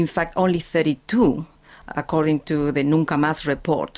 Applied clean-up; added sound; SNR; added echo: none; none; none; none.